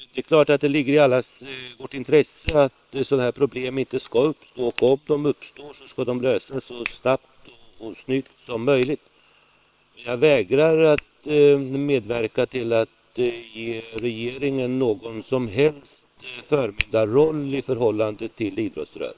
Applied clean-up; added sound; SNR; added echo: neural separator model SepFormer WHAM!.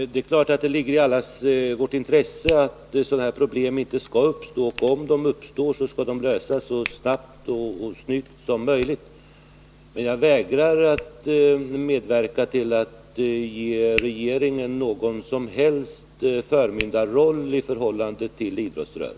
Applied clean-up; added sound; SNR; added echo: none; Hands; 19 dB; none.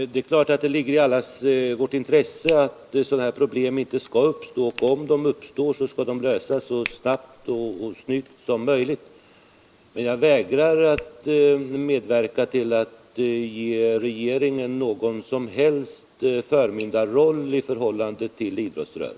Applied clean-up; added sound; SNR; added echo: neural mask model Resemble Enhance denoiser.